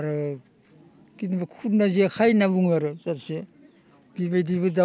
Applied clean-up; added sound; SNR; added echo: none; none; none; none.